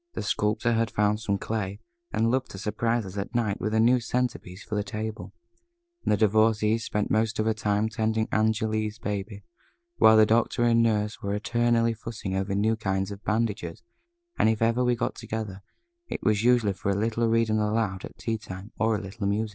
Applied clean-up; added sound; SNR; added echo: none; none; none; none.